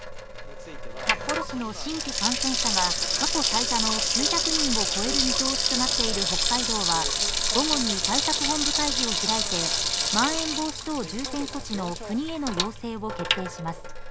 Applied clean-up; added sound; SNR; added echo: none; Sink (filling or washing) / Water tap, faucet; -4 dB; none.